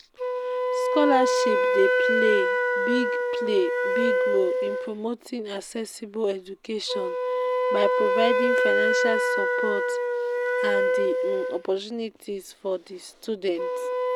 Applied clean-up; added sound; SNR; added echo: none; Wind instrument, woodwind instrument; -4 dB; none.